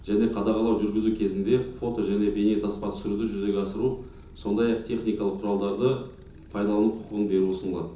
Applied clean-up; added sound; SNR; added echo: none; Motorcycle; 20 dB; reverberation time 0.6 s.